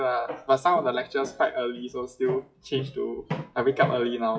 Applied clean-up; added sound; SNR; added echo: classical method WPE with log-MMSE.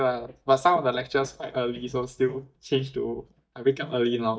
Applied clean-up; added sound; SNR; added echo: neural mask model DeepFilterNet 3.